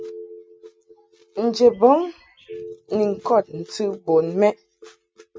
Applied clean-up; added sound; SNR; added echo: neural mask model RNNoise.